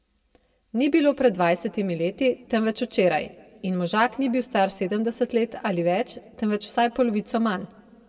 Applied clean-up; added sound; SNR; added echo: none; none; none; reverberation time 1.3 s.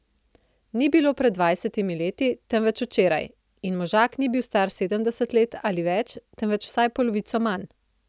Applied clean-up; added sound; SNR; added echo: none; none; none; none.